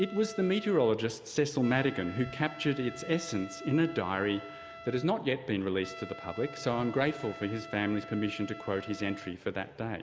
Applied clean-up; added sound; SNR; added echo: none; Trumpet; 16 dB; none.